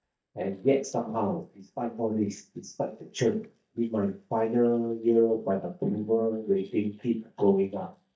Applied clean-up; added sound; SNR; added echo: neural mask model DeepFilterNet 3.